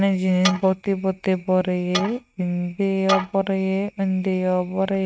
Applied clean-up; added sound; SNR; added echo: neural mask model RNNoise.